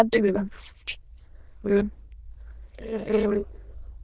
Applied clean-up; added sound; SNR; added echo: neural diffusion model UNIVERSE++.